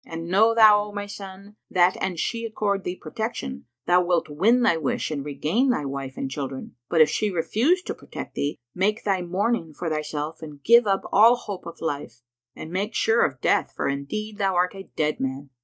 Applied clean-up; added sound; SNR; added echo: neural mask model DeepFilterNet 3.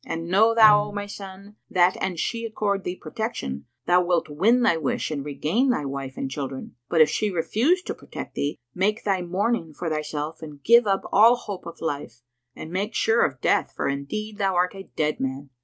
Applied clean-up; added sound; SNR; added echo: none; Bowed string instrument; 12 dB; none.